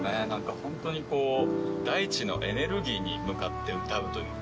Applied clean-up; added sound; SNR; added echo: none; none; none; none.